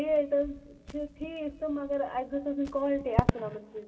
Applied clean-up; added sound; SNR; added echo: none; Crackle; 5 dB; reverberation time 1.7 s.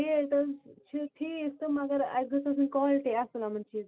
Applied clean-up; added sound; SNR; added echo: none; none; none; none.